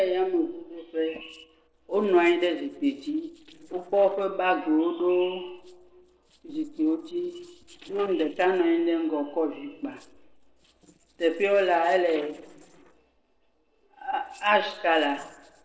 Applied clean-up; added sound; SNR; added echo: neural separator model SepFormer DNS4.